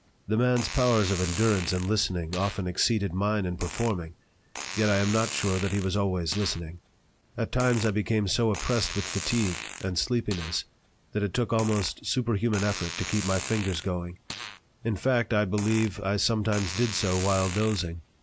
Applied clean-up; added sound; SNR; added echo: none; Fart; 12 dB; none.